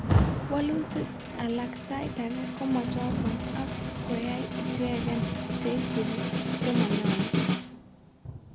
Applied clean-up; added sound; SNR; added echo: none; Rain + Snare drum; -4 dB; none.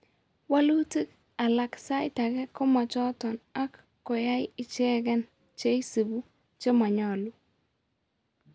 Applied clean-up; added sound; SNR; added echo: none; none; none; none.